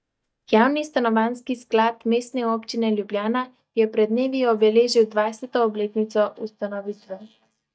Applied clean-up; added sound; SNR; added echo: neural mask model DeepFilterNet 3.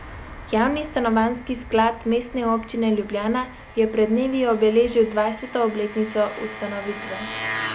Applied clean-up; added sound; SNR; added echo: none; Engine; 13 dB; none.